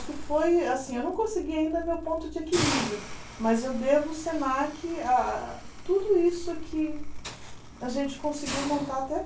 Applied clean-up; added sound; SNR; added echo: none; Hiss; 12 dB; reverberation time 0.2 s.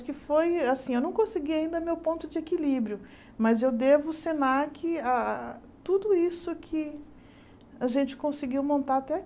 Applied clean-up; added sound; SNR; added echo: none; none; none; none.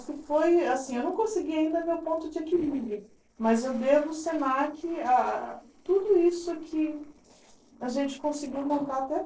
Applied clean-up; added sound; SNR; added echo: neural separator model SepFormer DNS4.